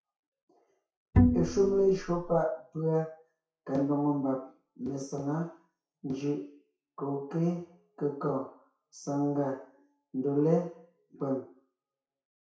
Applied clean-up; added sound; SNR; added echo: classical method WPE with log-MMSE.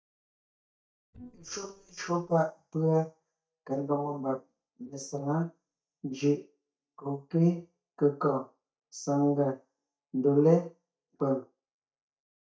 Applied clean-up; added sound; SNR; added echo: neural mask model DeepFilterNet 3.